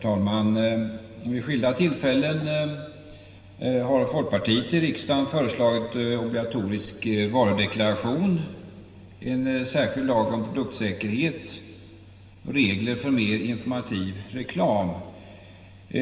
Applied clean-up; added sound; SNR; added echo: none; none; none; reverberation time 2.0 s.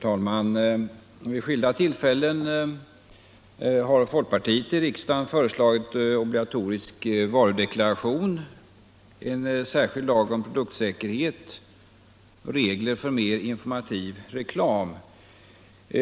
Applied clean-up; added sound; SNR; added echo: none; none; none; none.